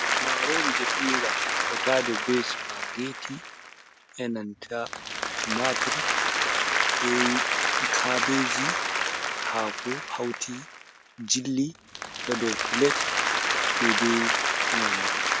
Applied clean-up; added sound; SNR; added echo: none; Applause; -4 dB; none.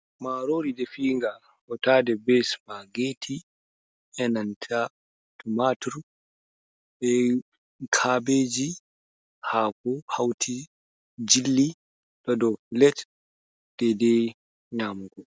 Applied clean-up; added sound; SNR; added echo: none; none; none; none.